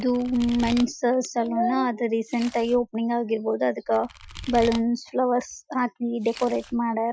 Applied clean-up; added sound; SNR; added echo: classical method Wiener filter.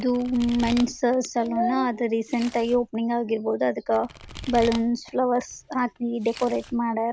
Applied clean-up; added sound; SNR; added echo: none; Domestic sounds, home sounds; 17 dB; none.